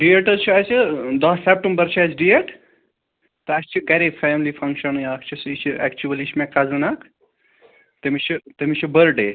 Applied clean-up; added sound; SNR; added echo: none; none; none; none.